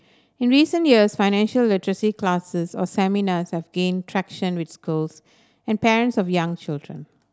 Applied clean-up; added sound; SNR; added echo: none; none; none; none.